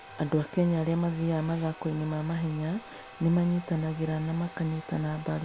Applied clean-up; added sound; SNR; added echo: none; Domestic sounds, home sounds; 18 dB; none.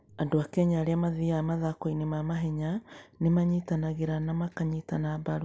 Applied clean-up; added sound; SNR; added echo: none; none; none; none.